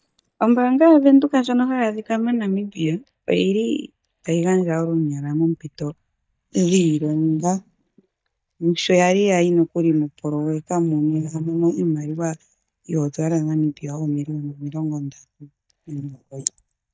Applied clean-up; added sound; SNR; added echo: neural mask model DeepFilterNet 3.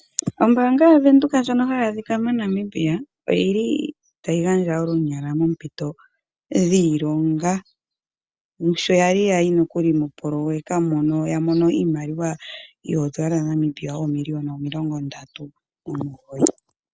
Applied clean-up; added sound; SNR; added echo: none; none; none; none.